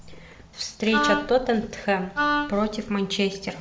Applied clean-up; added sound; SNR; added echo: none; Wind instrument, woodwind instrument; 1 dB; none.